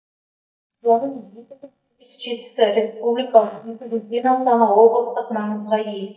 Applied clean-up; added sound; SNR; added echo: neural mask model DeepFilterNet 3.